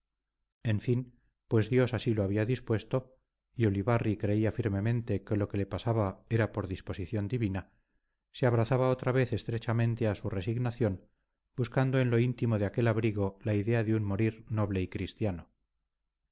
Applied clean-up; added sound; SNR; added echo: none; none; none; none.